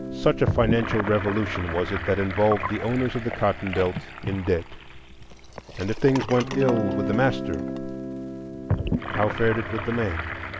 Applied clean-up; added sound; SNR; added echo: none; Sink (filling or washing) / Gurgling + Guitar; 5 dB; none.